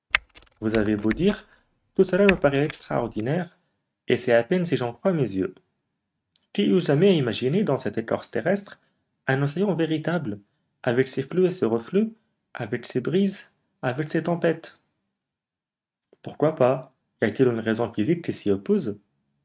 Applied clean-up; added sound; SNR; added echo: neural mask model RNNoise.